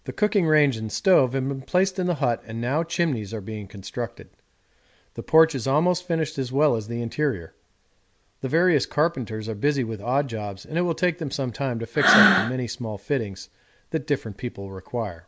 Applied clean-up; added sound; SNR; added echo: none; Breathing; -2 dB; none.